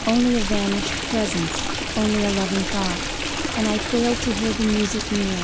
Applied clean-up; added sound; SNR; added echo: none; Stream; 2 dB; none.